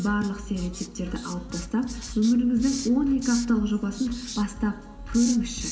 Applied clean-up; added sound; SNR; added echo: none; Writing; 15 dB; reverberation time 3.0 s.